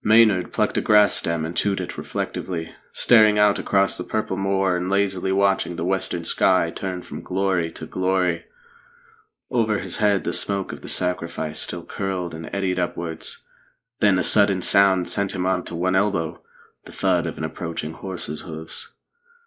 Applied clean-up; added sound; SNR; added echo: neural mask model Resemble Enhance denoiser.